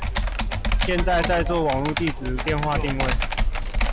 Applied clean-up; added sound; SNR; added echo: none; Computer keyboard; -2 dB; none.